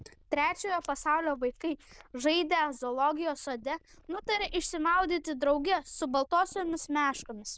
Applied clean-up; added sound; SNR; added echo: neural diffusion model UNIVERSE++.